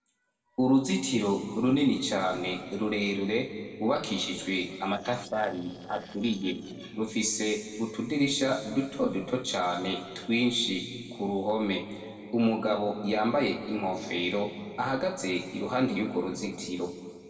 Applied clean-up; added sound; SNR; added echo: neural separator model SepFormer DNS4.